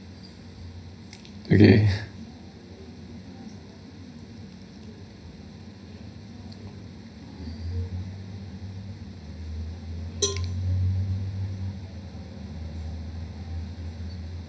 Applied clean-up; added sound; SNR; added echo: none; Cowbell; 8 dB; reverberation time 0.5 s.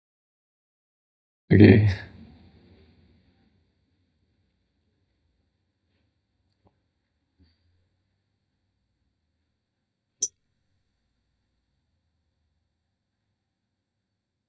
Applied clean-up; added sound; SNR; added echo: neural mask model DeepFilterNet 3.